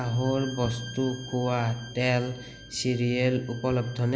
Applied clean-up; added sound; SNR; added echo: none; Bowed string instrument; 18 dB; none.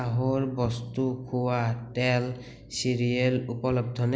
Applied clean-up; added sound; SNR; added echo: none; none; none; none.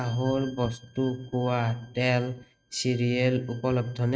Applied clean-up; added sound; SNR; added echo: neural mask model RNNoise.